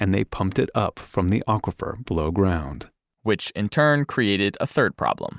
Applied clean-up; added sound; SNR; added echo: none; none; none; none.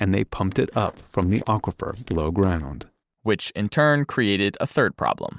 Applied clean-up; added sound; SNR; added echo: neural separator model SepFormer DNS4.